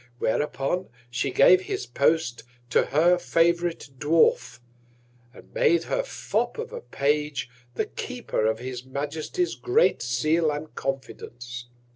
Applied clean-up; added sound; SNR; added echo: none; none; none; none.